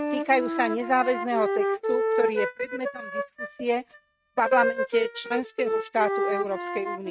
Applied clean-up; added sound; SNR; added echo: neural mask model RNNoise.